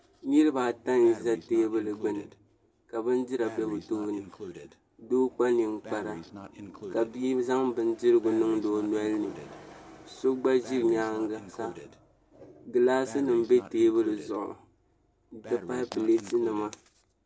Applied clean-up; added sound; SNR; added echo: none; Breathing; 17 dB; none.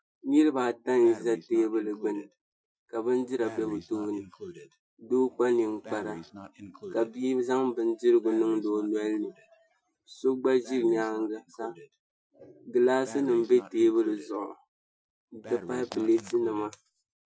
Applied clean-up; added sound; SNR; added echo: classical method Wiener filter.